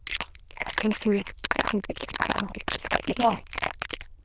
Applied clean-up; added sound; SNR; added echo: neural diffusion model UNIVERSE++.